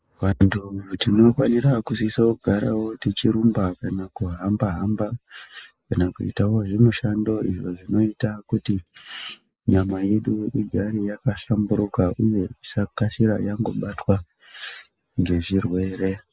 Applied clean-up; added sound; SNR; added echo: neural mask model Resemble Enhance denoiser.